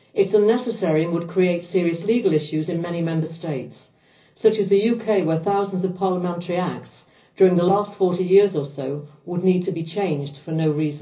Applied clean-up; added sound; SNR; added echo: none; none; none; reverberation time 0.5 s.